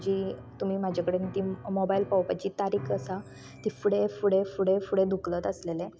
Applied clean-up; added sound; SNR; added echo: none; Piano; 17 dB; none.